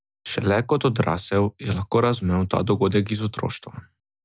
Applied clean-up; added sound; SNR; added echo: none; none; none; none.